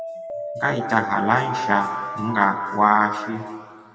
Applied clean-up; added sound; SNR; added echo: none; Alarm; 8 dB; reverberation time 2.0 s.